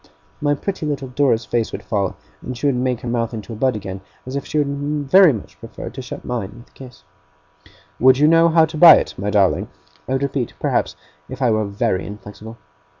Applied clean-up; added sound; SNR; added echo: none; none; none; none.